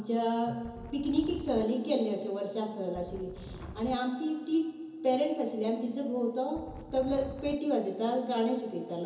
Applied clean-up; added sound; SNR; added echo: none; Wind; 13 dB; reverberation time 0.7 s.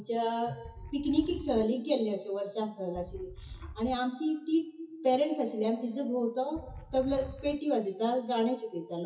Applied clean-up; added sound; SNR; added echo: classical method WPE with log-MMSE.